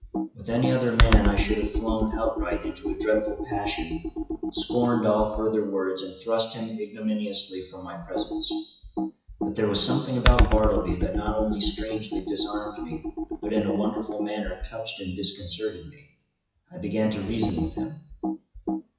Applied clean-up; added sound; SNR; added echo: classical method WPE with log-MMSE.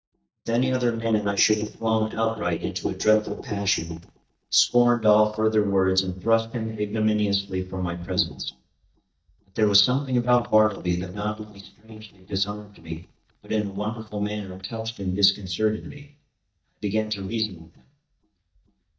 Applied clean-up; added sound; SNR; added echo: neural mask model DeepFilterNet 3.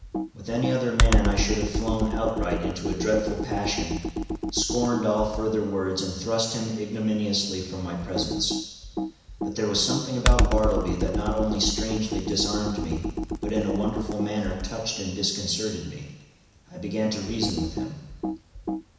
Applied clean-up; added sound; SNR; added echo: none; Computer keyboard; 1 dB; reverberation time 1.0 s.